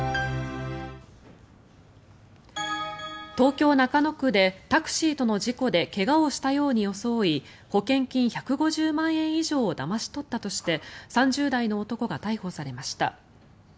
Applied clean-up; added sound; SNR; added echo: none; none; none; none.